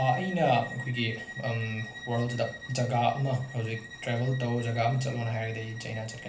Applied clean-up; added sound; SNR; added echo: none; Bowed string instrument; 13 dB; reverberation time 0.3 s.